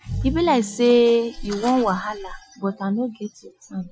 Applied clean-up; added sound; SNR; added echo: classical method Wiener filter.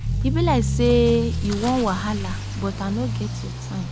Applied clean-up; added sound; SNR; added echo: none; Accelerating, revving, vroom / Motor vehicle (road); 2 dB; none.